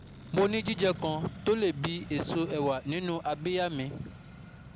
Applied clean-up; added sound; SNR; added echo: none; Accelerating, revving, vroom; 14 dB; none.